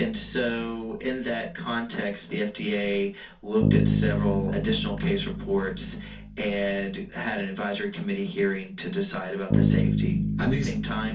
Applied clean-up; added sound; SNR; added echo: none; Bass guitar; 1 dB; reverberation time 0.2 s.